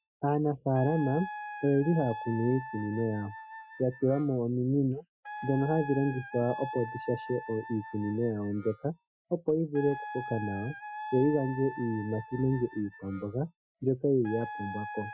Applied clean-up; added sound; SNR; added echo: classical method Wiener filter.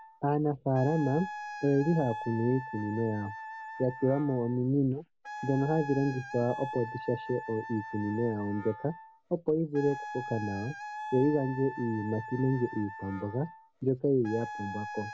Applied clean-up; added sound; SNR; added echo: none; Wind instrument, woodwind instrument; 11 dB; none.